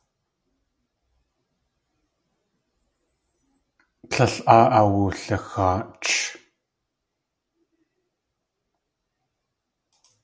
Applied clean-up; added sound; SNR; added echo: none; none; none; none.